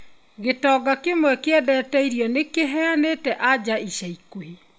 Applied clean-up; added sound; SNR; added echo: none; none; none; none.